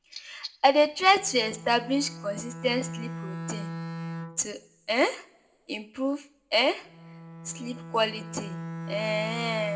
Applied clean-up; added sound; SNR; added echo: none; Bowed string instrument; 11 dB; reverberation time 0.5 s.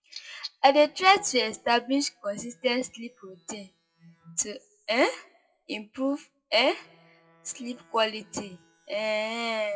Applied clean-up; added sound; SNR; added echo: classical method WPE with log-MMSE.